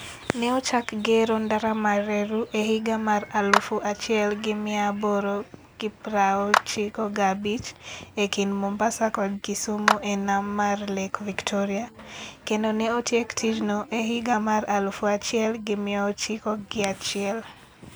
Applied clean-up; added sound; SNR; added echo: none; Clapping; 4 dB; none.